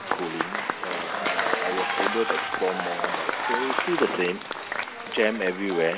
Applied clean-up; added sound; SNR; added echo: none; Applause / Crowd / Cheering; 0 dB; none.